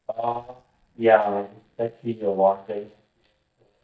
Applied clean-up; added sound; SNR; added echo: neural mask model DeepFilterNet 3.